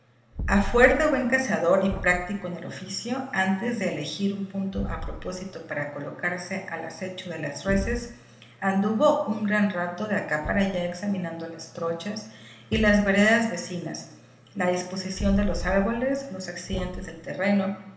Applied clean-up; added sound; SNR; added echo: none; Thump, thud; 11 dB; reverberation time 0.9 s.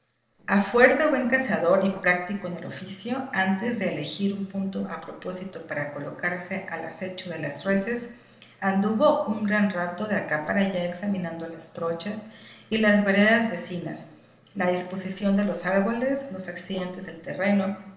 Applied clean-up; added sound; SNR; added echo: neural separator model SepFormer DNS4.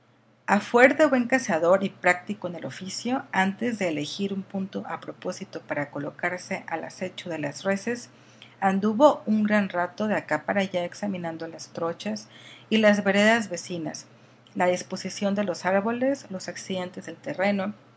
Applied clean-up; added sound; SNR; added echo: none; none; none; none.